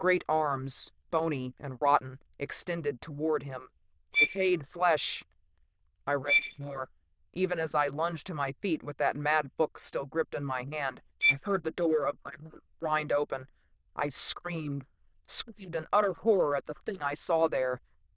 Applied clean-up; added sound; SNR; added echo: neural diffusion model UNIVERSE++.